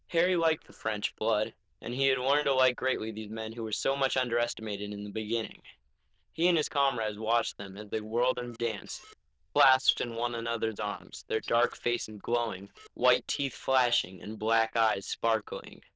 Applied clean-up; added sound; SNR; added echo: neural diffusion model UNIVERSE++.